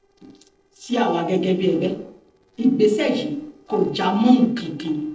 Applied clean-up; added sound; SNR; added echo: neural separator model SepFormer DNS4.